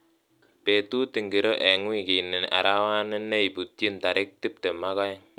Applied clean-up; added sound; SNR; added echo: none; none; none; none.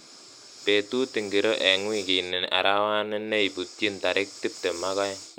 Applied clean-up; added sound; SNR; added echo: none; Breathing; 17 dB; none.